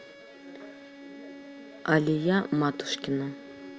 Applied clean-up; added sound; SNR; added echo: none; Bowed string instrument; 15 dB; none.